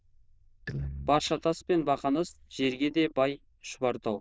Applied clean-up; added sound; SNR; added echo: neural diffusion model UNIVERSE++.